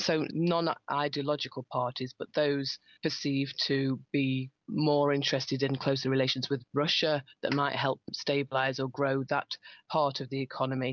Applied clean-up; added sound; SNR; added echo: none; none; none; none.